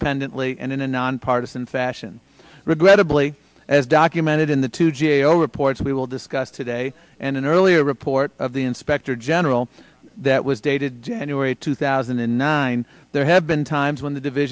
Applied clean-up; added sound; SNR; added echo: none; none; none; none.